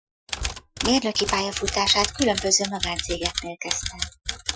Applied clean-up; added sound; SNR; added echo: classical method Wiener filter.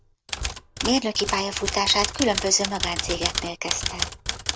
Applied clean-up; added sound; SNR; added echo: none; Typewriter; 4 dB; none.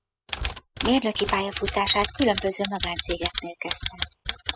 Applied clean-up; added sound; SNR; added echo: classical method spectral subtraction.